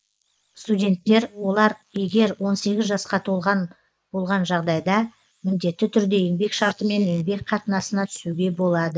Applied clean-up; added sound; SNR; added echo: neural mask model Resemble Enhance denoiser.